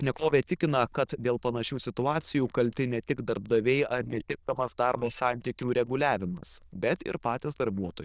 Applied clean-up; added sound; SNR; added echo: neural diffusion model UNIVERSE++.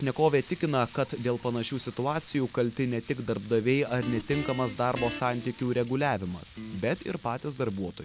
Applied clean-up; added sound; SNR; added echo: none; Frying (food) + Guitar; 15 dB; none.